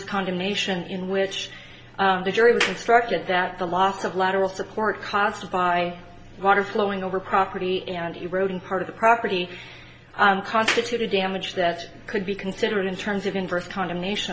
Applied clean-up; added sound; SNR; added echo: none; Clapping; 7 dB; reverberation time 0.2 s.